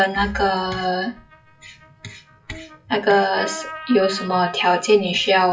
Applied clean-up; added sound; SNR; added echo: classical method WPE with log-MMSE.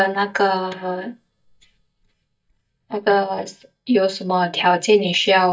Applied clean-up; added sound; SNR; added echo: neural mask model DeepFilterNet 3.